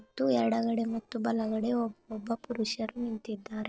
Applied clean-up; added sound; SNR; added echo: neural separator model SepFormer DNS4.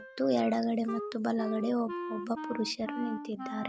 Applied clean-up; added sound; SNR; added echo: none; Wind instrument, woodwind instrument; 9 dB; none.